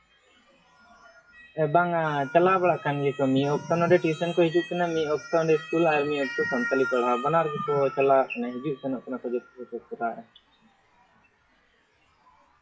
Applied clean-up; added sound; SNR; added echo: classical method WPE with log-MMSE.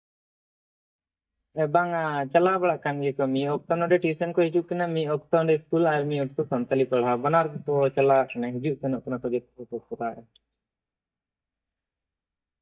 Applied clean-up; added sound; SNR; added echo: neural mask model DeepFilterNet 3.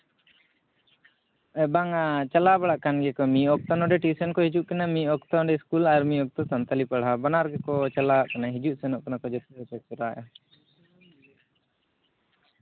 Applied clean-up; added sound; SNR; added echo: none; none; none; none.